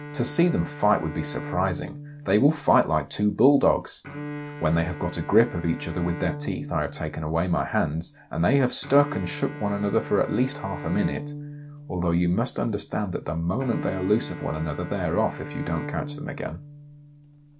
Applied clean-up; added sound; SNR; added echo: none; Bowed string instrument; 12 dB; none.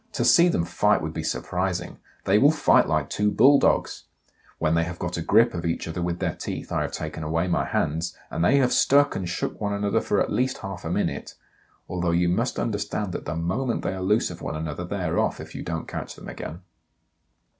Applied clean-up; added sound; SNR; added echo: none; none; none; none.